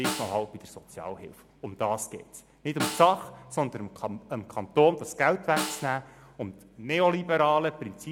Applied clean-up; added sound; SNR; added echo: none; Snare drum; 12 dB; none.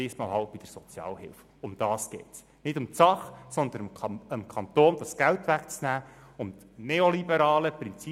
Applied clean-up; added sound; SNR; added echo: none; none; none; none.